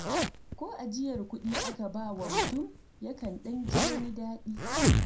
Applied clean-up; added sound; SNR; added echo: none; Zipper (clothing); -5 dB; reverberation time 0.2 s.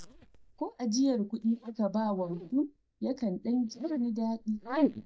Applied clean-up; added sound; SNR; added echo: neural mask model DeepFilterNet 3.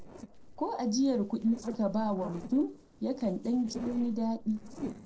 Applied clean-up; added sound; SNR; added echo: neural separator model SepFormer DNS4.